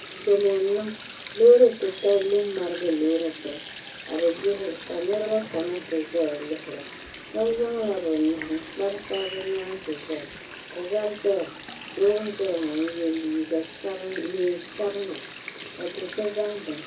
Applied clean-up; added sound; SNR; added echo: none; Sink (filling or washing); 10 dB; reverberation time 0.3 s.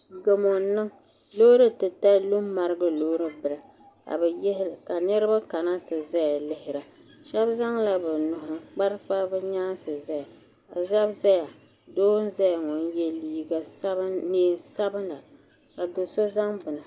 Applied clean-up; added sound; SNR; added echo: none; none; none; none.